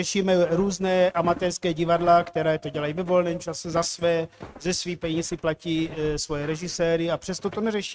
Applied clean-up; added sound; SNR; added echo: neural mask model RNNoise.